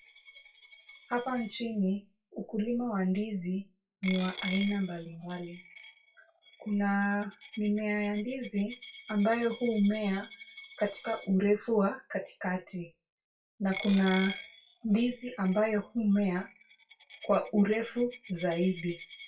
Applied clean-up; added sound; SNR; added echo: classical method WPE with log-MMSE.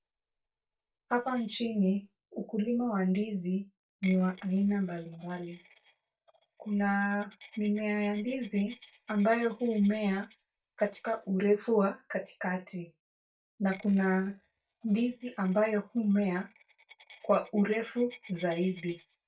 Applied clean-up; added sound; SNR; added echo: neural mask model DeepFilterNet 3.